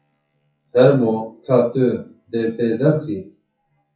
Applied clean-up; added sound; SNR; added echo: classical method WPE with log-MMSE.